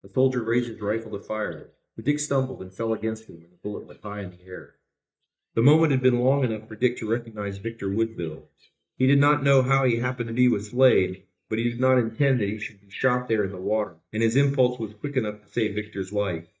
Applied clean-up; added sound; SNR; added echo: neural mask model DeepFilterNet 3.